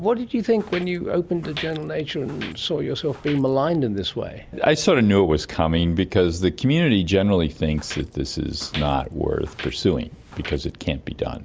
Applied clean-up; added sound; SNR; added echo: none; Walk, footsteps; 18 dB; none.